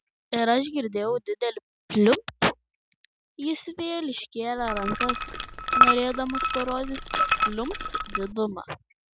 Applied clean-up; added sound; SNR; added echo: none; Liquid; -3 dB; none.